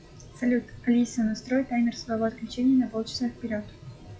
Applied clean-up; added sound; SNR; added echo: classical method WPE with log-MMSE.